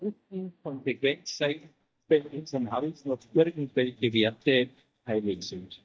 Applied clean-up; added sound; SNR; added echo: neural mask model DeepFilterNet 3.